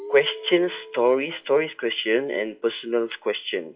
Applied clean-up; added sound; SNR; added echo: classical method WPE with log-MMSE.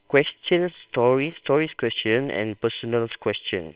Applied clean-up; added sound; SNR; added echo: neural separator model SepFormer WHAMR!.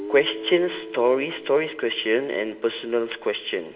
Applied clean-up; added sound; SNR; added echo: none; Guitar; 14 dB; reverberation time 1.0 s.